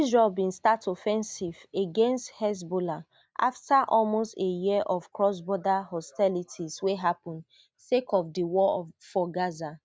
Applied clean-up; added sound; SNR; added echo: none; none; none; none.